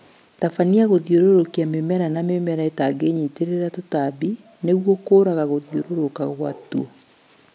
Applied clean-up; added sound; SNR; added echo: none; none; none; none.